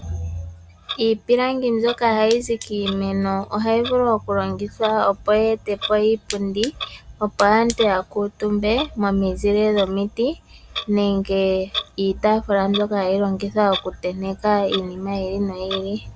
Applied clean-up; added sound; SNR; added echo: none; Clock; 16 dB; none.